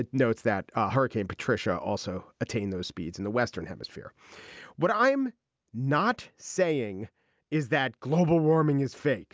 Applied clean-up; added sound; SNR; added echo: none; none; none; none.